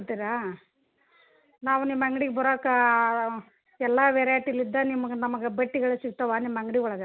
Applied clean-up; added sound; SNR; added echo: none; none; none; none.